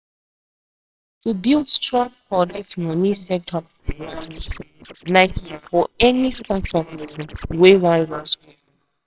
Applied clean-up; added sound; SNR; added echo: neural separator model SepFormer WHAMR!.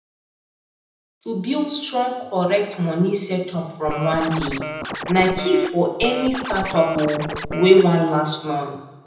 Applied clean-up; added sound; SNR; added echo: none; Scratching (performance technique); 8 dB; reverberation time 0.8 s.